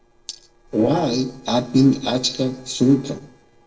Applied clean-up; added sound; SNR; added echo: neural separator model SepFormer DNS4.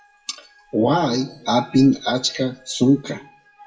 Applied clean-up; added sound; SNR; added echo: classical method WPE with log-MMSE.